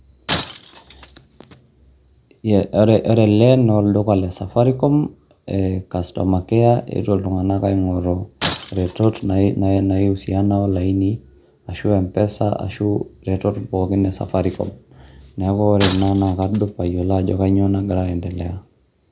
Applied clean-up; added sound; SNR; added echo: none; Shatter; 14 dB; none.